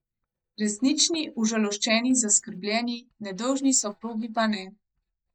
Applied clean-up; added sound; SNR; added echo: neural mask model DeepFilterNet 3.